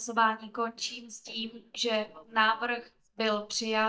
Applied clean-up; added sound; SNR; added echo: neural mask model DeepFilterNet 3.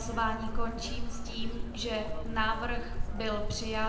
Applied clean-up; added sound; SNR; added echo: none; Chirp, tweet; -2 dB; reverberation time 0.7 s.